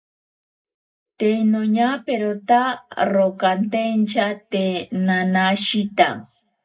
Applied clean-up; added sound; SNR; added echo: none; none; none; reverberation time 0.2 s.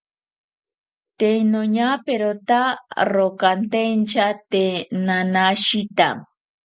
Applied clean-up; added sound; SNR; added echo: none; none; none; none.